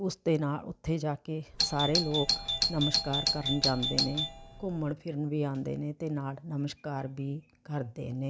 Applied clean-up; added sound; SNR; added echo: none; Doorbell; -1 dB; none.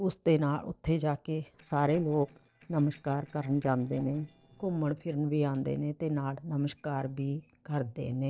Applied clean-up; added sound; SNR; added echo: neural separator model SepFormer DNS4.